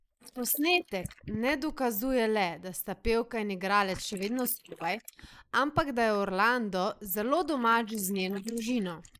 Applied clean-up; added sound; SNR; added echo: neural mask model Resemble Enhance denoiser.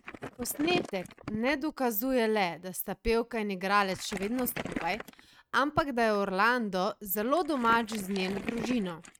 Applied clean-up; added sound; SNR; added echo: neural mask model RNNoise.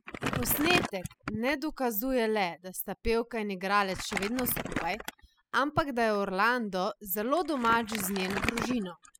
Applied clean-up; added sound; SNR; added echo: classical method spectral subtraction.